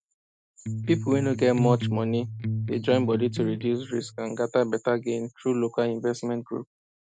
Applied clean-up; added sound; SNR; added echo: neural mask model RNNoise.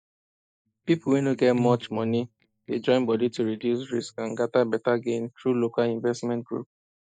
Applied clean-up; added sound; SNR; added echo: neural mask model DeepFilterNet 3.